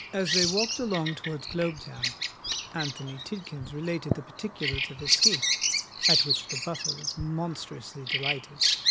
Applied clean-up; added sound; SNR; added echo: none; Bird vocalization, bird call, bird song; -4 dB; none.